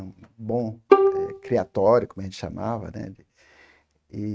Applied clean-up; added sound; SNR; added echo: neural mask model RNNoise.